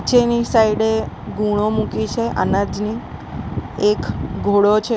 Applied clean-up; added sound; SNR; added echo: none; none; none; none.